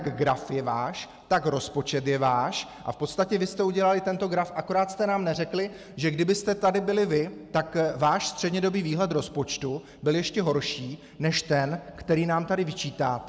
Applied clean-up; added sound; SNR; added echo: none; none; none; none.